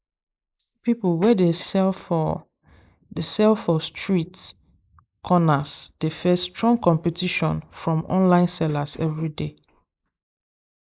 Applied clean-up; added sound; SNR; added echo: neural mask model Resemble Enhance denoiser.